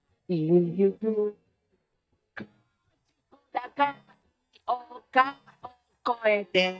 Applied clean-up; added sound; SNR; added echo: neural mask model DeepFilterNet 3.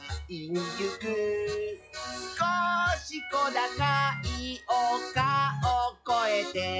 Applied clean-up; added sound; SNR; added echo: classical method log-MMSE.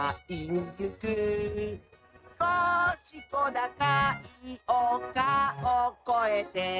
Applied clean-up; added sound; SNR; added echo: neural mask model RNNoise.